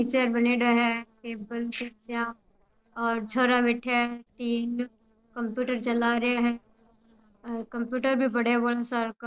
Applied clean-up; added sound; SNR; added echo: neural separator model SepFormer DNS4.